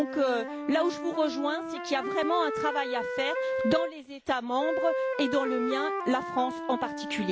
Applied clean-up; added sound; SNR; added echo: none; Wind instrument, woodwind instrument; 3 dB; none.